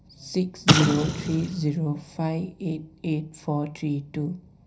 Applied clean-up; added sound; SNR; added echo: none; Explosion; -2 dB; reverberation time 0.4 s.